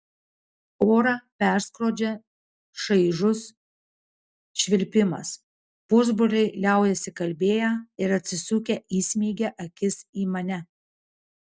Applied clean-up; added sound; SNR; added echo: none; none; none; none.